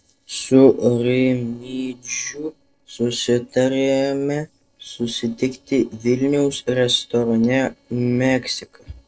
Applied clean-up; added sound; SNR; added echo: neural separator model SepFormer DNS4.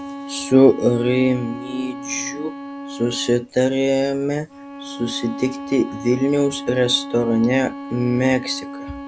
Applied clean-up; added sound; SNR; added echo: none; Bowed string instrument; 12 dB; none.